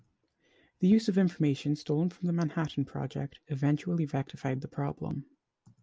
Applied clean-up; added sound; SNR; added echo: none; none; none; none.